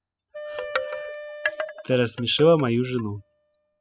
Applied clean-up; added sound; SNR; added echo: classical method spectral subtraction.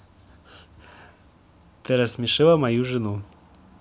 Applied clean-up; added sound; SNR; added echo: none; none; none; none.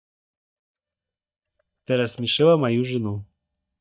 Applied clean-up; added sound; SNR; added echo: neural mask model DeepFilterNet 3.